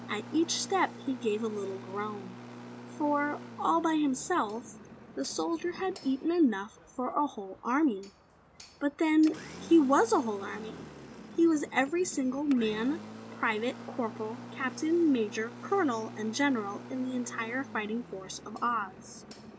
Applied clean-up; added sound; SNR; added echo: none; Engine; 15 dB; none.